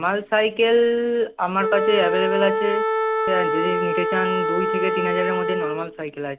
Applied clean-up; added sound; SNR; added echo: none; Wind instrument, woodwind instrument; 1 dB; none.